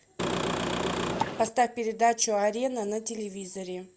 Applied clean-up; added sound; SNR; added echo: none; Engine / Car; 0 dB; none.